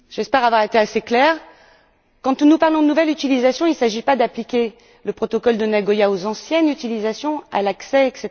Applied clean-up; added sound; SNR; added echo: none; none; none; none.